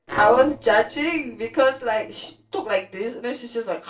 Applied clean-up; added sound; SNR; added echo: neural separator model SepFormer DNS4.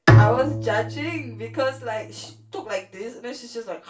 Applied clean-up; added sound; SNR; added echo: none; Bowed string instrument; -5 dB; reverberation time 0.3 s.